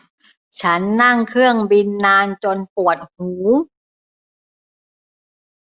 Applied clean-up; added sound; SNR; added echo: none; none; none; none.